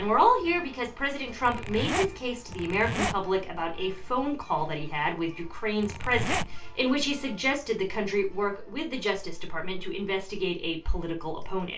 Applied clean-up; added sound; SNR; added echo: none; Zipper (clothing); 6 dB; reverberation time 0.3 s.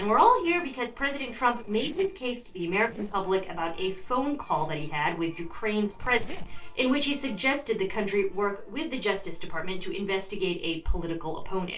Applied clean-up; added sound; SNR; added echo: neural separator model SepFormer DNS4.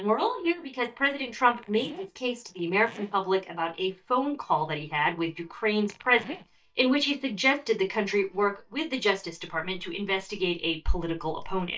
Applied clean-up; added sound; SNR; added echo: neural mask model DeepFilterNet 3.